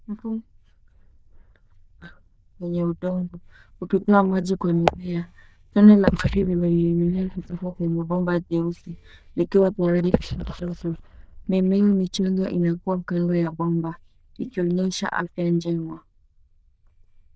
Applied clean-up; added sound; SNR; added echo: neural diffusion model UNIVERSE++.